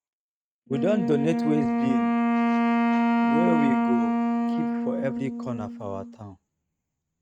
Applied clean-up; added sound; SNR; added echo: neural mask model RNNoise.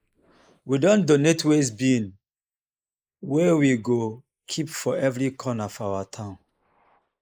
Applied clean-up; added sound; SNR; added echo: neural mask model Resemble Enhance denoiser.